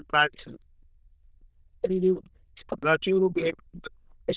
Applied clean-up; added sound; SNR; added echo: neural diffusion model UNIVERSE++.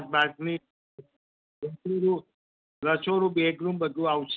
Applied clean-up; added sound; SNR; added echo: none; none; none; none.